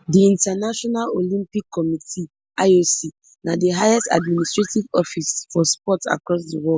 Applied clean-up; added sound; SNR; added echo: none; Car; 19 dB; none.